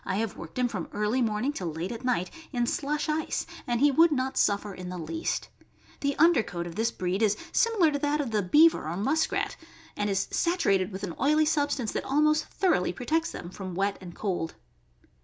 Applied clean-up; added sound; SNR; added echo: none; none; none; none.